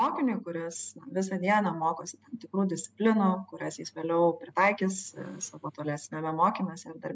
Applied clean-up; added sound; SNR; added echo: none; none; none; none.